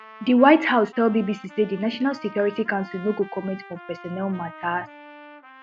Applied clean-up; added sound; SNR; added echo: none; Trumpet; 20 dB; none.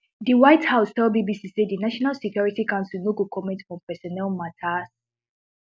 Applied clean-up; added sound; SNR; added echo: none; none; none; none.